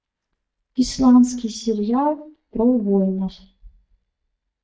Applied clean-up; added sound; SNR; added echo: neural mask model DeepFilterNet 3.